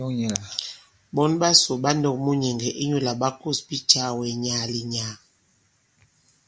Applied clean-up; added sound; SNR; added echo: none; none; none; none.